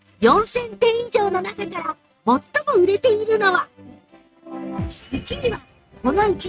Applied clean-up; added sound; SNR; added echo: neural mask model RNNoise.